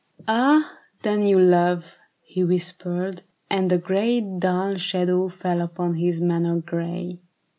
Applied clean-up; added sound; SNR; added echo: none; none; none; none.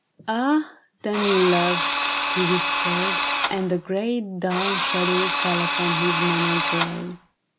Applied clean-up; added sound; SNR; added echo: none; Drill; -1 dB; none.